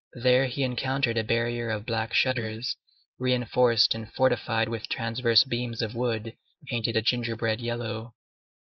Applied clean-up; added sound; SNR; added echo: neural mask model Resemble Enhance denoiser.